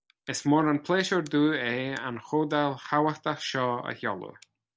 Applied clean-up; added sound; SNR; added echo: none; none; none; none.